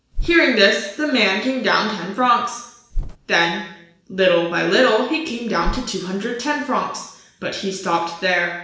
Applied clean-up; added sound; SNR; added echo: none; Bird; 12 dB; reverberation time 0.7 s.